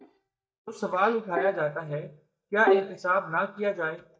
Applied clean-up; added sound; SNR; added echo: neural mask model DeepFilterNet 3.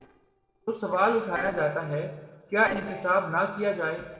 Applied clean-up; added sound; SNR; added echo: neural separator model SepFormer DNS4.